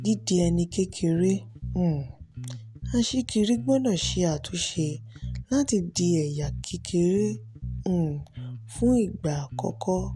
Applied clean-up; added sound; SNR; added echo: none; Bass guitar; 11 dB; none.